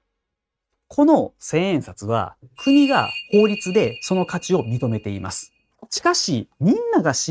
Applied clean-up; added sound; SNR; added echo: neural mask model RNNoise.